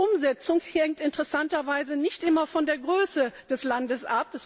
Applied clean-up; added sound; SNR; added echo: none; none; none; none.